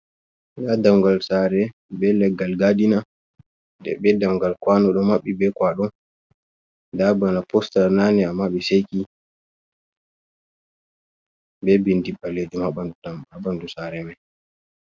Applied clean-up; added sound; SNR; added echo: none; none; none; none.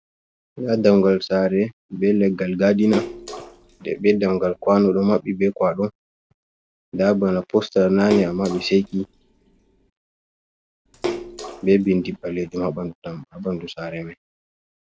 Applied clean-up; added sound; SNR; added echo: none; Splash, splatter; 12 dB; none.